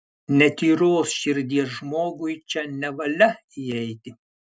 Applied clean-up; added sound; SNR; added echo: none; none; none; none.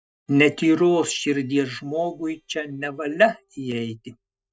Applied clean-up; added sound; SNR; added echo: neural mask model DeepFilterNet 3.